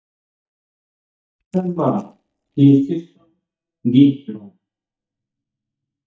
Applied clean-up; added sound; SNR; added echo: neural mask model DeepFilterNet 3.